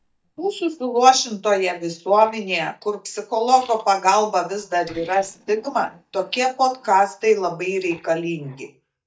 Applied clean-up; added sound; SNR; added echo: neural mask model DeepFilterNet 3.